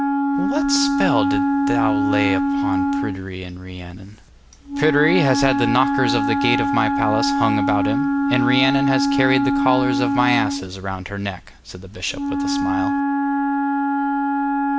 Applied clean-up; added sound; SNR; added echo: none; Wind instrument, woodwind instrument; -3 dB; none.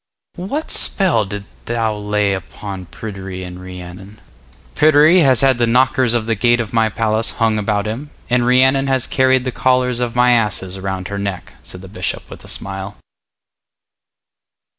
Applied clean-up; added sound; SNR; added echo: none; none; none; none.